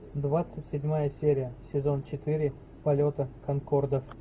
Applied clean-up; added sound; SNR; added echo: none; none; none; none.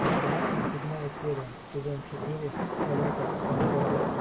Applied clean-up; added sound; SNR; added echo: none; Thunder / Rain; -5 dB; reverberation time 0.8 s.